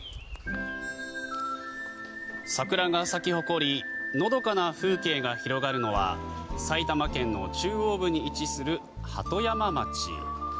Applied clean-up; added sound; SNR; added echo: none; none; none; none.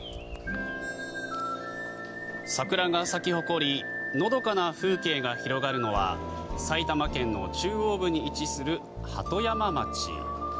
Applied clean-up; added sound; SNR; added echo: none; Wind instrument, woodwind instrument; 14 dB; none.